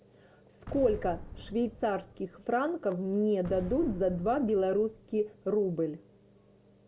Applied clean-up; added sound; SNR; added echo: none; Boom; 15 dB; none.